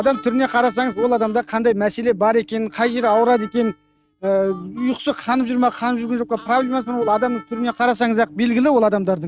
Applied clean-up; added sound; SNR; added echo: neural mask model RNNoise.